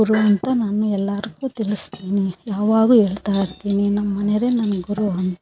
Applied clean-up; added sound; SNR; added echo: none; Cutlery, silverware; 19 dB; none.